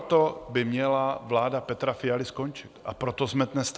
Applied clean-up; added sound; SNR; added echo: none; none; none; none.